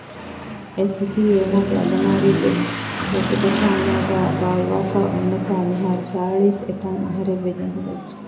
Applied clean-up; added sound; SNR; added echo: none; Motorcycle / Accelerating, revving, vroom; 4 dB; reverberation time 0.6 s.